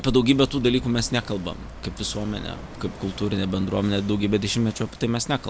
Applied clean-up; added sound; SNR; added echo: none; Walk, footsteps / Waves, surf / Wind; 15 dB; none.